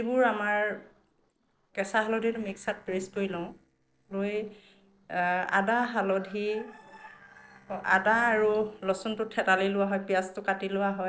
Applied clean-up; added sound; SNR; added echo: neural separator model SepFormer DNS4.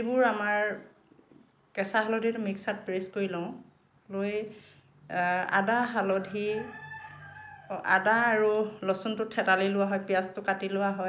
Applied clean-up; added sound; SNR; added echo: none; none; none; none.